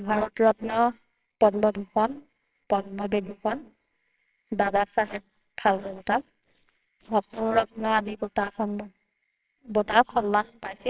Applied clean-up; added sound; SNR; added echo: neural separator model SepFormer WHAMR!.